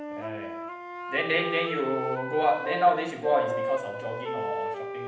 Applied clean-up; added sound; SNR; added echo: none; Wind instrument, woodwind instrument; 5 dB; reverberation time 0.8 s.